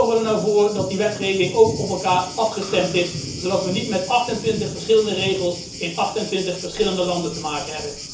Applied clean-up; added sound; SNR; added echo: none; Thunder; 10 dB; reverberation time 0.7 s.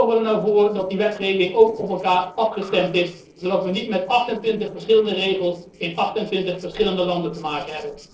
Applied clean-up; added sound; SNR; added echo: neural separator model SepFormer DNS4.